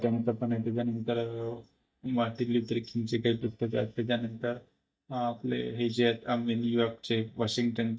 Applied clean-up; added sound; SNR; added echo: neural mask model DeepFilterNet 3.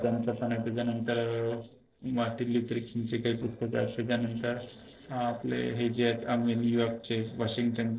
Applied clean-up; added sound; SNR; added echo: neural separator model SepFormer DNS4.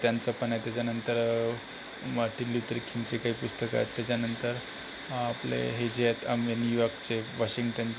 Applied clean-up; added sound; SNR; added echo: none; none; none; none.